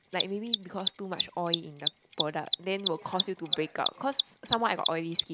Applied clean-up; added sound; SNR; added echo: none; Mechanisms; -1 dB; none.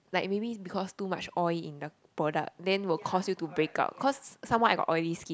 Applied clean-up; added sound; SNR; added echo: none; none; none; none.